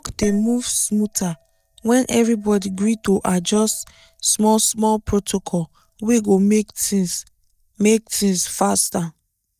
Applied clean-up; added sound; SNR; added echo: neural mask model DeepFilterNet 3.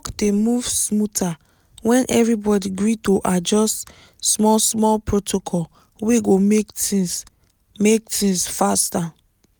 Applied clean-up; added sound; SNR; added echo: none; none; none; none.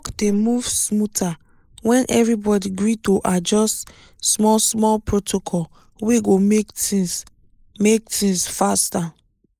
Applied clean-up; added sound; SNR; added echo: neural mask model Resemble Enhance denoiser.